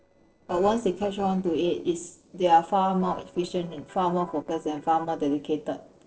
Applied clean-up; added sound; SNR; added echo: neural separator model SepFormer DNS4.